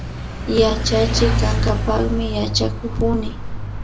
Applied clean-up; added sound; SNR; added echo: none; Mechanisms / Bicycle; 0 dB; reverberation time 0.2 s.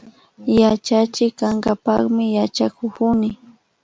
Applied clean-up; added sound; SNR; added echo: none; none; none; none.